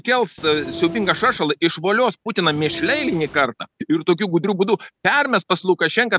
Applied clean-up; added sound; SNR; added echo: none; Train; 13 dB; none.